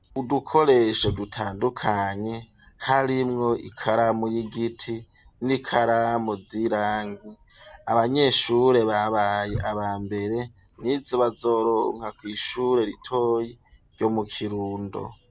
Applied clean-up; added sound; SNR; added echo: none; Wild animals; 20 dB; none.